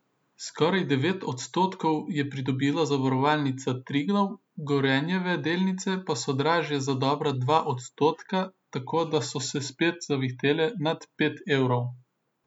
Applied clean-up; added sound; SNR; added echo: none; none; none; none.